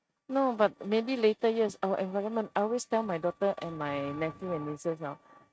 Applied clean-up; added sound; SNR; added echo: neural mask model RNNoise.